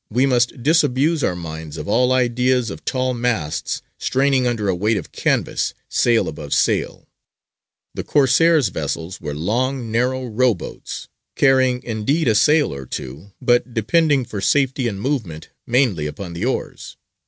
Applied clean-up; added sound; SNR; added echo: none; none; none; none.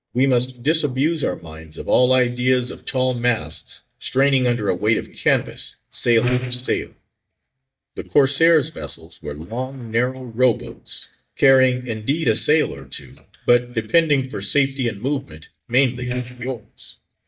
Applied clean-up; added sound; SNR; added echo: neural mask model DeepFilterNet 3.